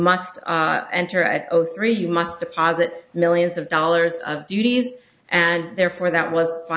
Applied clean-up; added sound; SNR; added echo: none; none; none; none.